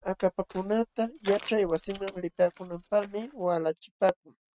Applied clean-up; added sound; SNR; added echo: neural mask model RNNoise.